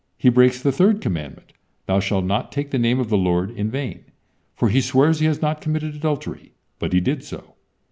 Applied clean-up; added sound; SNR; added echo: none; none; none; none.